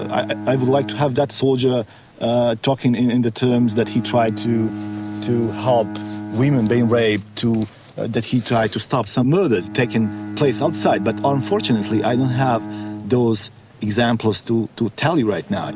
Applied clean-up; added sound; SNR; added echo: none; Bowed string instrument; 12 dB; none.